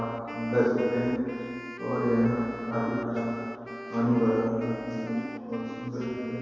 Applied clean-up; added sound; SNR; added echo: none; Wind instrument, woodwind instrument; 13 dB; reverberation time 2.2 s.